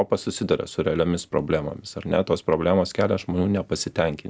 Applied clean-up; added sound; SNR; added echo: none; none; none; none.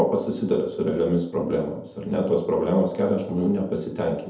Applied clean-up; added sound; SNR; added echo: none; none; none; reverberation time 2.0 s.